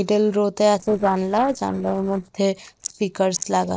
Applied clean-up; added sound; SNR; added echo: neural separator model SepFormer DNS4.